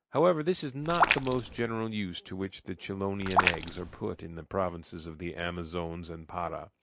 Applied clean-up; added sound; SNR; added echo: none; Raindrop; -2 dB; none.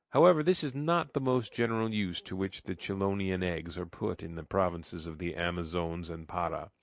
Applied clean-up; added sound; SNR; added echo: none; none; none; none.